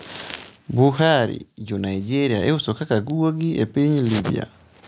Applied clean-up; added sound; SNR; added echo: none; none; none; none.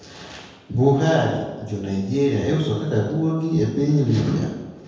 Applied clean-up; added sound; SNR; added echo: none; none; none; reverberation time 1.2 s.